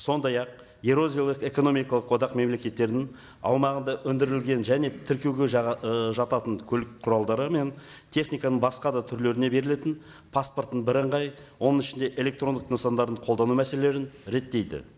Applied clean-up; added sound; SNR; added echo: none; none; none; none.